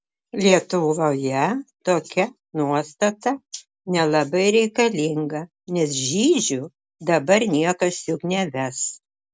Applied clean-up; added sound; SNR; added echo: none; none; none; none.